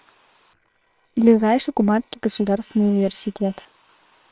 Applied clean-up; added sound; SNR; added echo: neural separator model SepFormer WHAM!.